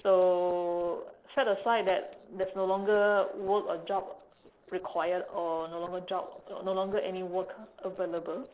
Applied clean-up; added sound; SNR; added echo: neural separator model SepFormer DNS4.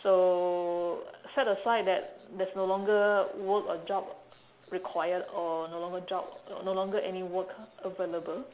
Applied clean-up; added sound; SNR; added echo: none; none; none; none.